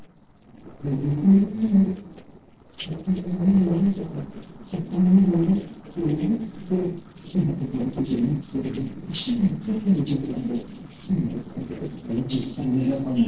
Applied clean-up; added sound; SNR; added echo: neural separator model SepFormer DNS4.